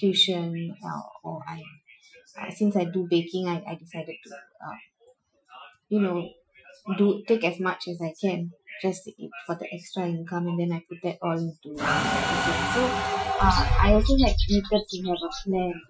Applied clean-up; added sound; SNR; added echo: classical method Wiener filter.